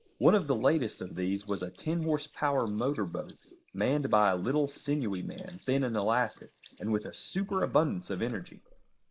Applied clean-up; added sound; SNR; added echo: neural mask model Resemble Enhance denoiser.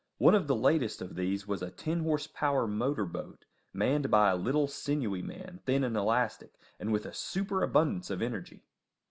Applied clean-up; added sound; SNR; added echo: none; none; none; none.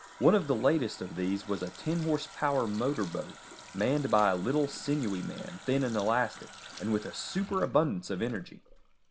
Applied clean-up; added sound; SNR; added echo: none; Water tap, faucet; 18 dB; none.